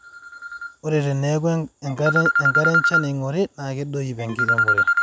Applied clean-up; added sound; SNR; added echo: none; none; none; none.